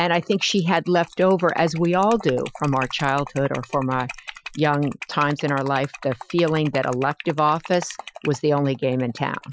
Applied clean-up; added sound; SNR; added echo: classical method Wiener filter.